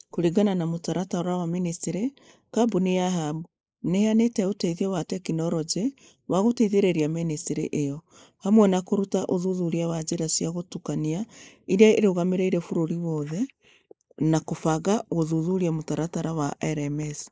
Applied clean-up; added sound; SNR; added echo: neural mask model Resemble Enhance denoiser.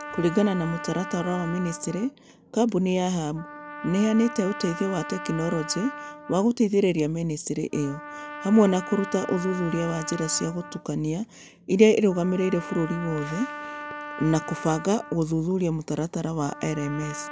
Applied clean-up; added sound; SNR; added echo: none; Trumpet; 13 dB; none.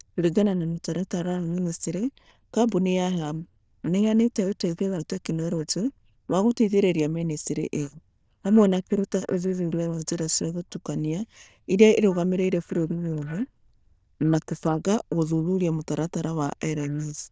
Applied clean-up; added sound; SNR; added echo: neural diffusion model UNIVERSE++.